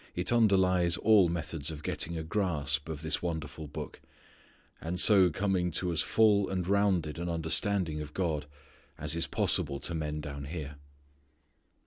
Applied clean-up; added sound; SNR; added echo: none; none; none; none.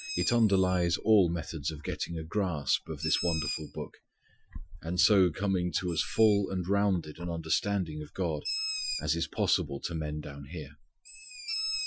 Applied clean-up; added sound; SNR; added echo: classical method Wiener filter.